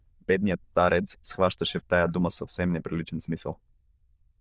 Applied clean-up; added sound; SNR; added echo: neural diffusion model UNIVERSE++.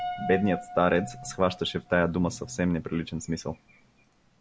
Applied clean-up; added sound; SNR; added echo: none; Piano; 13 dB; none.